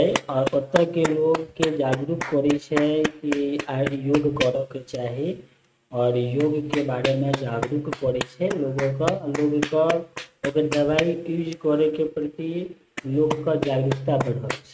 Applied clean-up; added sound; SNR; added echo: neural mask model RNNoise.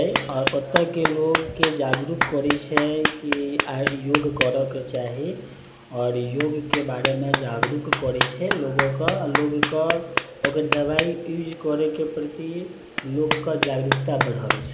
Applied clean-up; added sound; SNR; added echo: none; Clapping; 2 dB; none.